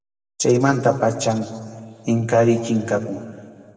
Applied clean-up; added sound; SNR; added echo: none; none; none; reverberation time 2.0 s.